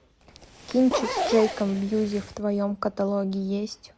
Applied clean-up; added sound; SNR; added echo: none; Zipper (clothing); 6 dB; none.